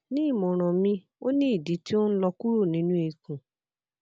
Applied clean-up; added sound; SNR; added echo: none; none; none; none.